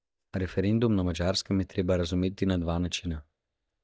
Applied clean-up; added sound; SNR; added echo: neural mask model DeepFilterNet 3.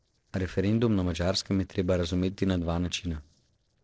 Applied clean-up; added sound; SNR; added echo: neural separator model SepFormer DNS4.